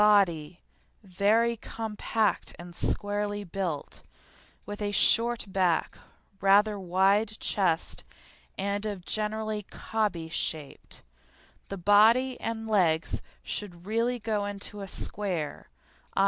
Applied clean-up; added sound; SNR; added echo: none; none; none; none.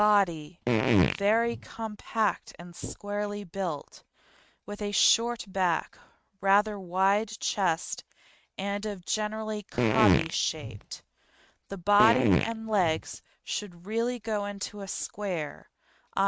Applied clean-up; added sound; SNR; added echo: neural mask model RNNoise.